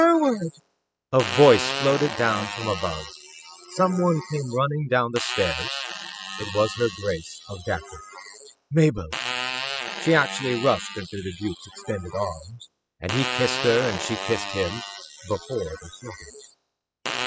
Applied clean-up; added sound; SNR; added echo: classical method spectral subtraction.